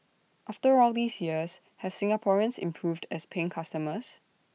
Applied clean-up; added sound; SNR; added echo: none; none; none; none.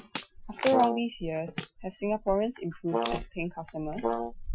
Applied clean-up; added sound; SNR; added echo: classical method Wiener filter.